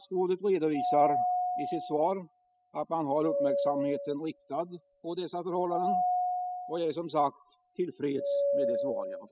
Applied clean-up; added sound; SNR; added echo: classical method spectral subtraction.